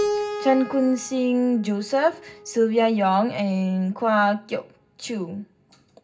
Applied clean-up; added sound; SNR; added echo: none; Keyboard (musical); 12 dB; reverberation time 0.4 s.